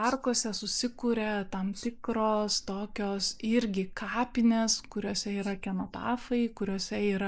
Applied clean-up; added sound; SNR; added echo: neural mask model Resemble Enhance denoiser.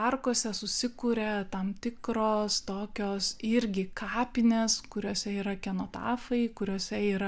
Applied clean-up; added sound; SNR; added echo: none; none; none; none.